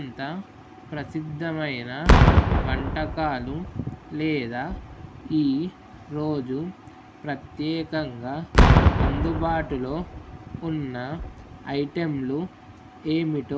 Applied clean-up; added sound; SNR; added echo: none; Boom; -4 dB; none.